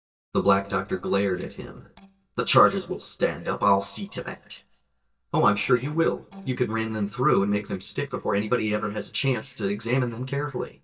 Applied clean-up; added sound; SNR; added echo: neural mask model DeepFilterNet 3.